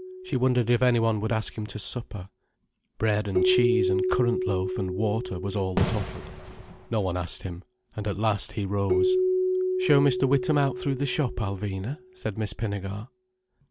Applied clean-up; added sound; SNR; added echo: none; Fireworks + Keyboard (musical); 3 dB; none.